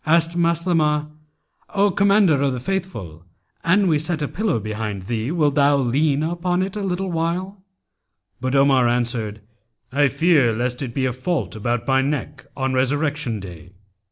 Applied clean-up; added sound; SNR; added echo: none; none; none; none.